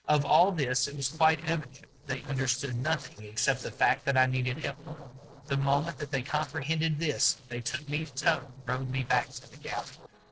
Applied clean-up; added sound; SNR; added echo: neural separator model SepFormer DNS4.